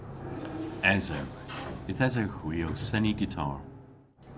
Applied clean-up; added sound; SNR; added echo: none; Sliding door; 8 dB; none.